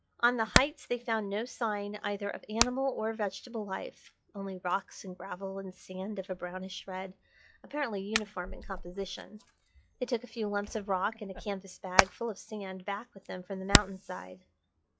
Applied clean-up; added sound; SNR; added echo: classical method log-MMSE.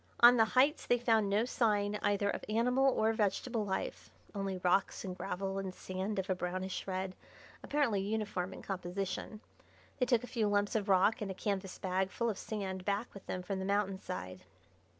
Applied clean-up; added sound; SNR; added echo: none; none; none; none.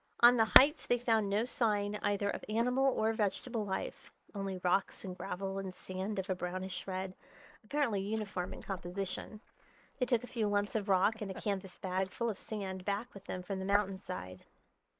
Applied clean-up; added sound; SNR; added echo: neural mask model Resemble Enhance denoiser.